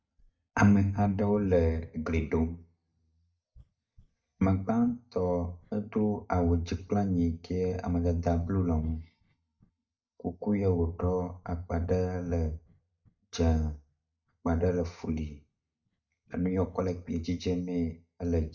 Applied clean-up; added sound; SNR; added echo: neural mask model DeepFilterNet 3.